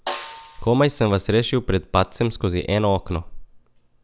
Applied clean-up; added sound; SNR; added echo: none; Snare drum; 16 dB; none.